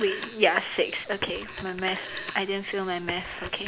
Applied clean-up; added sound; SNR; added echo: none; Telephone; 11 dB; none.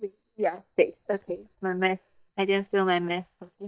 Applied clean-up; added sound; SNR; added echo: neural mask model DeepFilterNet 3.